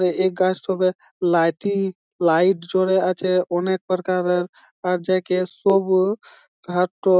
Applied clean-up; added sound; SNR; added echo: none; none; none; none.